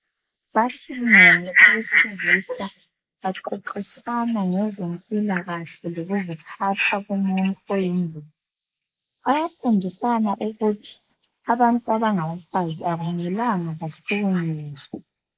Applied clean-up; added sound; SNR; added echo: neural mask model Resemble Enhance denoiser.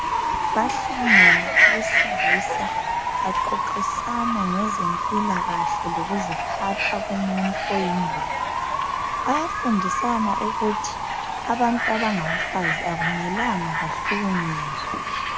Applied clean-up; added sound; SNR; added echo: none; Bird / Fowl; -4 dB; none.